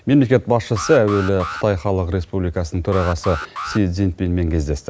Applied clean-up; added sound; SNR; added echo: none; Alarm; 13 dB; none.